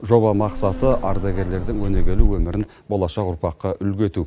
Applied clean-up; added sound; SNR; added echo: none; Insect; -1 dB; none.